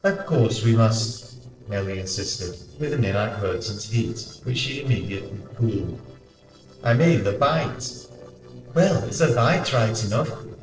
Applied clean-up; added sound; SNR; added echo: neural separator model SepFormer DNS4.